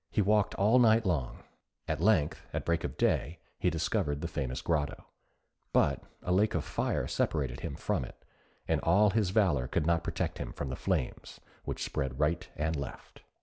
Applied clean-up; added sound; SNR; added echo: none; none; none; none.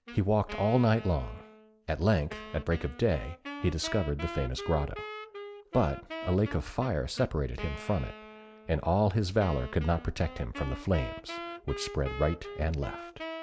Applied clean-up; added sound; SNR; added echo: none; Wind instrument, woodwind instrument; 13 dB; none.